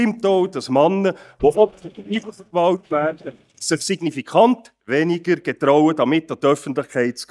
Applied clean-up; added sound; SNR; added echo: neural mask model DeepFilterNet 3.